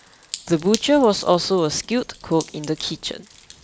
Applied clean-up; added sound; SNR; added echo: none; Drip; 18 dB; none.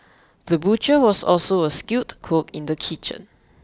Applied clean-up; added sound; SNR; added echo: none; none; none; none.